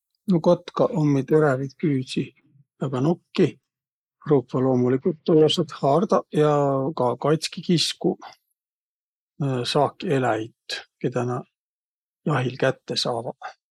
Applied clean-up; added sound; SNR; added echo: neural mask model Resemble Enhance denoiser.